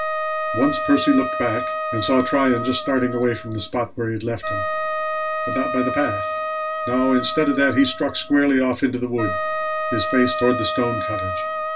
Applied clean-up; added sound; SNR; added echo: none; Wind instrument, woodwind instrument; 4 dB; reverberation time 0.1 s.